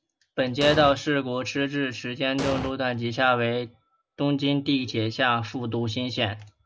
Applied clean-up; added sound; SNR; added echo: none; Explosion; 5 dB; none.